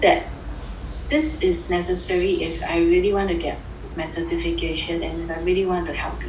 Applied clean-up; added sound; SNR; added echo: none; none; none; none.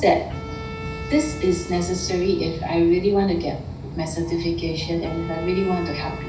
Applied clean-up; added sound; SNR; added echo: none; Bowed string instrument; 17 dB; reverberation time 0.5 s.